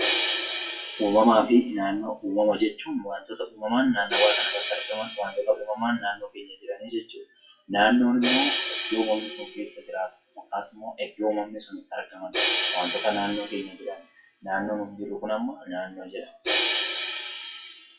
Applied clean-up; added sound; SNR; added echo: classical method WPE with log-MMSE.